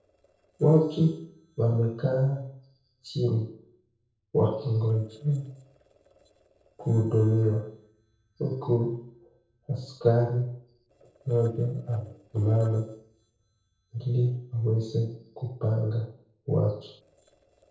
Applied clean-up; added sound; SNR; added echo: neural separator model SepFormer DNS4.